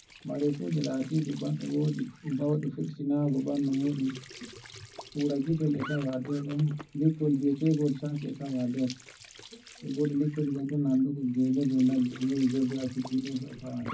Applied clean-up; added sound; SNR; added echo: none; Squeak / Trickle, dribble / Sink (filling or washing); 19 dB; reverberation time 0.4 s.